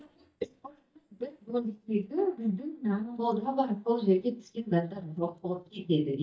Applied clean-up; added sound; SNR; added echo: neural mask model DeepFilterNet 3.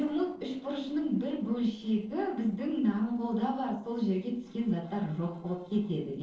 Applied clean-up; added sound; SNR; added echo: neural separator model SepFormer DNS4.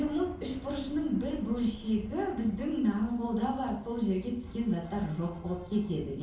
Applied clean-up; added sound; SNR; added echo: none; Thunder / Rain; 20 dB; reverberation time 2.8 s.